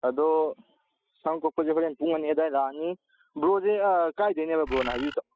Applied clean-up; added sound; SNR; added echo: classical method spectral subtraction.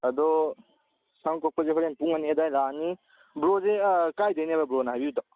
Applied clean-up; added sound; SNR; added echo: none; none; none; none.